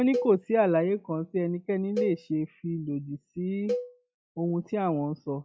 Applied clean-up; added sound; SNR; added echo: classical method log-MMSE.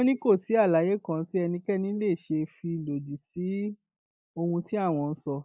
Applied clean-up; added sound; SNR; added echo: neural mask model Resemble Enhance denoiser.